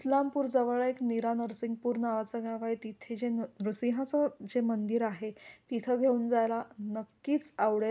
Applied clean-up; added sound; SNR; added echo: none; none; none; none.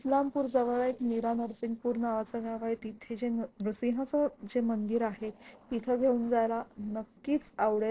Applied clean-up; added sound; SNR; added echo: neural separator model SepFormer DNS4.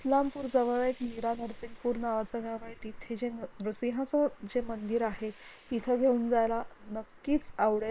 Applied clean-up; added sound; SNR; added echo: neural separator model SepFormer WHAM!.